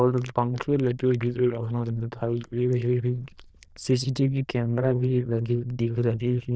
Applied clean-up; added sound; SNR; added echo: neural diffusion model UNIVERSE++.